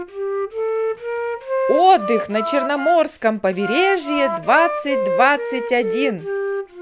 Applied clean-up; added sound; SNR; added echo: none; Wind instrument, woodwind instrument; 4 dB; none.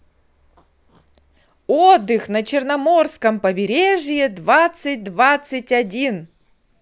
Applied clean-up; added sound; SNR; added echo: none; none; none; none.